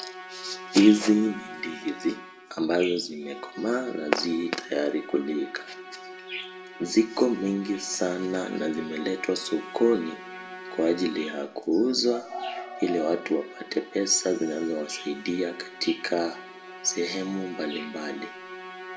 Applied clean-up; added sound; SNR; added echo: none; Musical instrument; 15 dB; reverberation time 1.3 s.